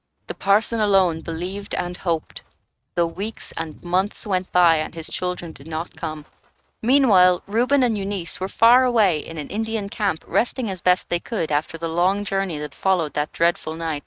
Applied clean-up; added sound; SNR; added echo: neural mask model RNNoise.